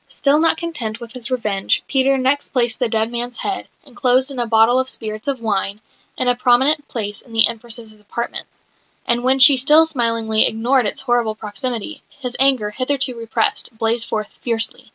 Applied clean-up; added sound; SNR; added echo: none; none; none; none.